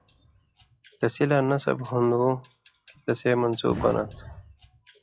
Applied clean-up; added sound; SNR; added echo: classical method log-MMSE.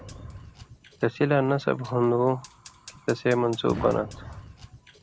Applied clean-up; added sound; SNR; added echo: none; Fire; 16 dB; none.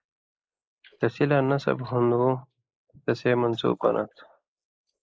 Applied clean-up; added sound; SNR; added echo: neural mask model Resemble Enhance denoiser.